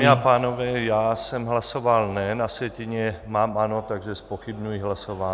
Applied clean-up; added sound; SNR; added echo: none; none; none; none.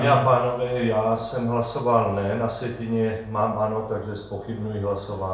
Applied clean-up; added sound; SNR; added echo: none; none; none; reverberation time 0.6 s.